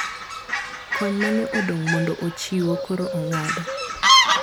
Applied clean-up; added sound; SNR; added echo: none; Fowl; -3 dB; none.